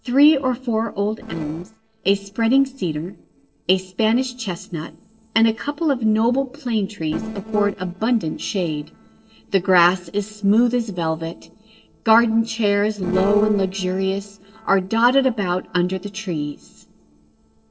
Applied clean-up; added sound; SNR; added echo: neural separator model SepFormer DNS4.